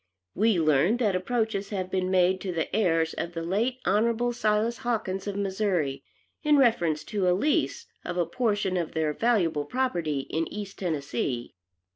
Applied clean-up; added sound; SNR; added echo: none; none; none; none.